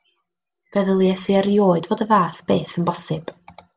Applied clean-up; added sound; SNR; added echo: none; none; none; none.